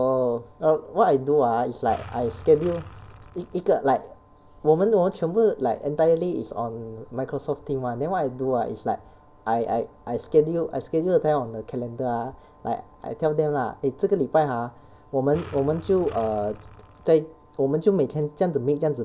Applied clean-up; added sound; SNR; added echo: none; Engine; 17 dB; none.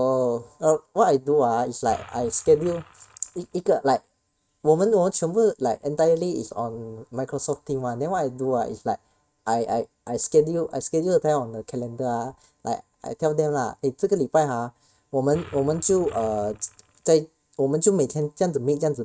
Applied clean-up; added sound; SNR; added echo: neural mask model RNNoise.